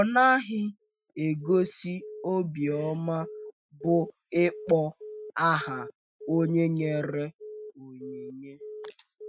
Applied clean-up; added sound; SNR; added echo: classical method Wiener filter.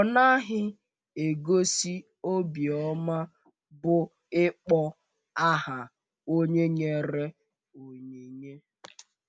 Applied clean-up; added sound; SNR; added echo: none; none; none; none.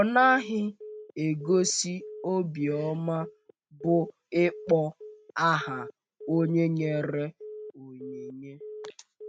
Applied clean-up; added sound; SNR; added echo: neural mask model RNNoise.